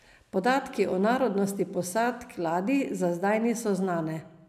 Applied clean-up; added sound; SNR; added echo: none; none; none; none.